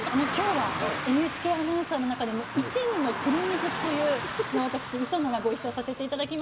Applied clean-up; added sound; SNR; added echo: none; Car passing by / Traffic noise, roadway noise; 6 dB; reverberation time 0.9 s.